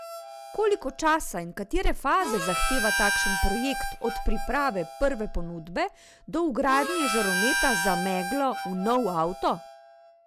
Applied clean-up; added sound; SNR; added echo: none; Harmonica; 5 dB; none.